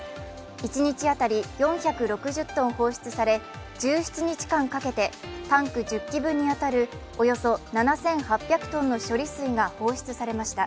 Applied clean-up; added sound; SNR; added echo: none; none; none; none.